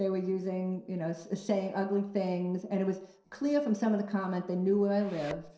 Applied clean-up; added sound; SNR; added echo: neural separator model SepFormer DNS4.